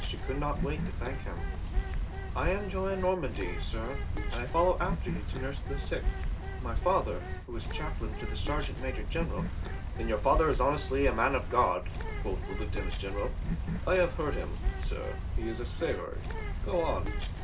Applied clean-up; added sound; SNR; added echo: none; Bird; -1 dB; none.